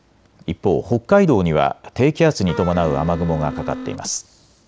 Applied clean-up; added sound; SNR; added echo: none; Wind instrument, woodwind instrument; 11 dB; none.